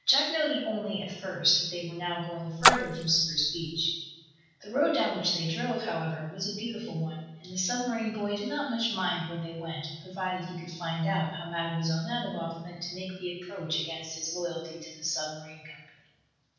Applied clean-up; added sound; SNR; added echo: none; Splash, splatter; -4 dB; reverberation time 1.2 s.